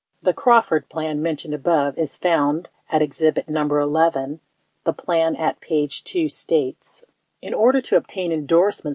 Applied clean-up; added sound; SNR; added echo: none; none; none; none.